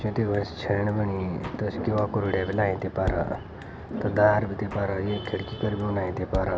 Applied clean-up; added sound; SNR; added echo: none; Drum kit; 14 dB; none.